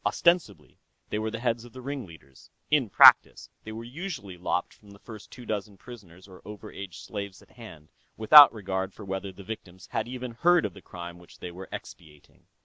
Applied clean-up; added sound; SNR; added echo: none; none; none; none.